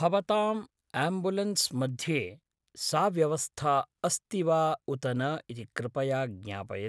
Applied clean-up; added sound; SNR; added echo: none; none; none; none.